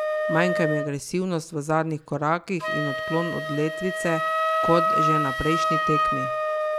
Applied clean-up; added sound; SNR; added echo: none; Wind instrument, woodwind instrument; -1 dB; none.